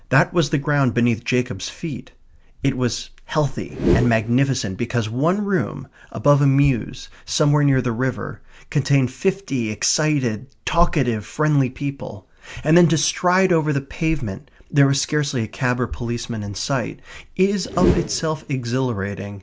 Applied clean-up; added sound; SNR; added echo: none; Whoosh, swoosh, swish; 4 dB; none.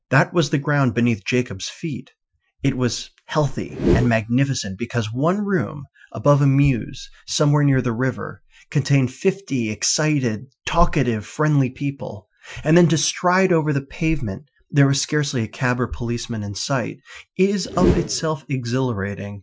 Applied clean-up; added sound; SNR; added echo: classical method Wiener filter.